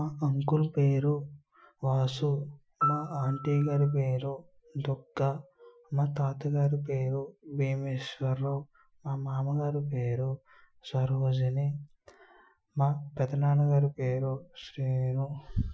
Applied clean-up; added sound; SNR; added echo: classical method Wiener filter.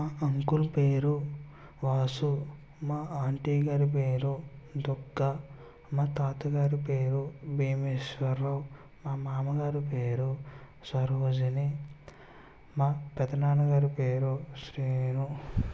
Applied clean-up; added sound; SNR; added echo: none; none; none; none.